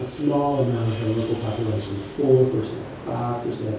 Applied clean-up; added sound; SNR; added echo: none; Fixed-wing aircraft, airplane; 16 dB; reverberation time 0.6 s.